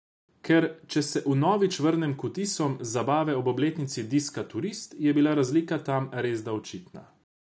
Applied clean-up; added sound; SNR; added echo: none; none; none; none.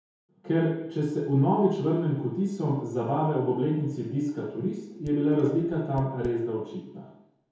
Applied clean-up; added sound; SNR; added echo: none; Dishes, pots, and pans; 19 dB; reverberation time 0.9 s.